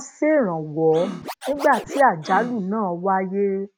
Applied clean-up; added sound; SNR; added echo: none; Scratching (performance technique); 13 dB; none.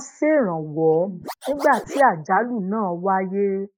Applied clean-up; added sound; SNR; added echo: neural mask model Resemble Enhance denoiser.